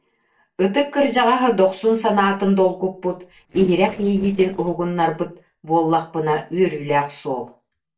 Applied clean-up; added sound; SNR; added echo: neural separator model SepFormer DNS4.